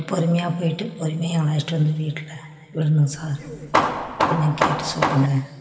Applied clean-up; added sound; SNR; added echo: none; Hammer; 0 dB; reverberation time 2.3 s.